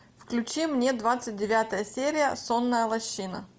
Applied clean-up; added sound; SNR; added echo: none; none; none; none.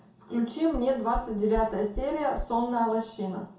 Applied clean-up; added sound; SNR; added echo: none; Knock; 11 dB; reverberation time 0.5 s.